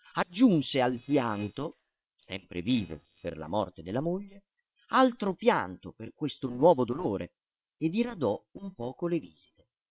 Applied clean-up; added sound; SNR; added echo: neural separator model SepFormer WHAM!.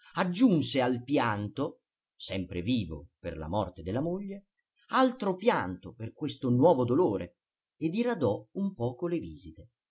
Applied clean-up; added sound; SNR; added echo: none; none; none; none.